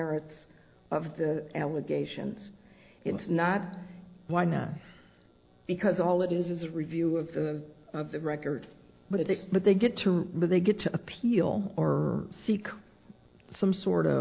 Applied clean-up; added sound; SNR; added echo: none; none; none; none.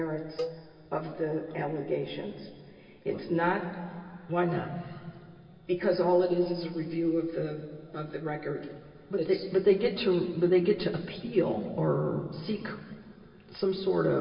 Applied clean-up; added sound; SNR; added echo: none; Cowbell; 12 dB; reverberation time 2.5 s.